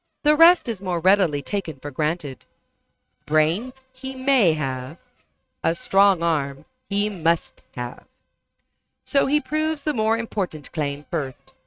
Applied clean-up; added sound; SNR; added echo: neural mask model RNNoise.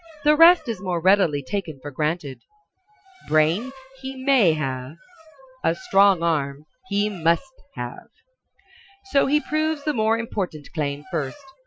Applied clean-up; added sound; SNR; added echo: classical method Wiener filter.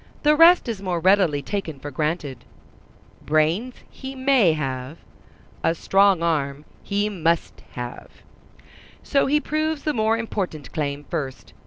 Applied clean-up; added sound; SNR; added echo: none; none; none; none.